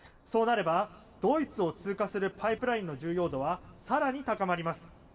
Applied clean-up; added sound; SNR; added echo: none; none; none; reverberation time 1.4 s.